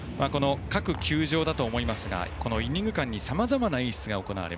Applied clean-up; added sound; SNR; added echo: none; none; none; none.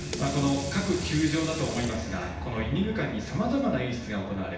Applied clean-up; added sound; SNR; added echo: none; Sink (filling or washing) / Water tap, faucet; 14 dB; reverberation time 0.9 s.